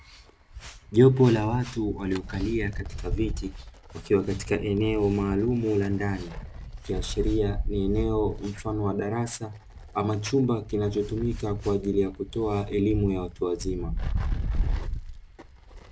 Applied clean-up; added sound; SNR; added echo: none; Wind; 7 dB; none.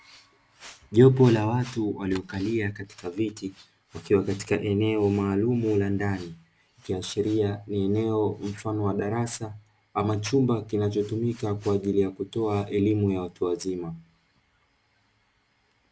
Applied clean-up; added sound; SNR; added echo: none; none; none; none.